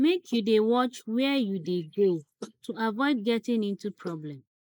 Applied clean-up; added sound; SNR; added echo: neural mask model Resemble Enhance denoiser.